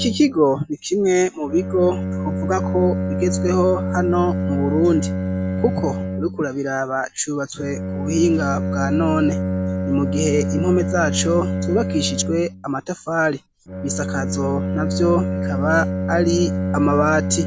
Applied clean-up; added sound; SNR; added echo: none; Bowed string instrument; 3 dB; none.